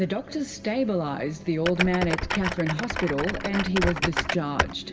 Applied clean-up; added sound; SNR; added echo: none; Typing; 3 dB; reverberation time 0.9 s.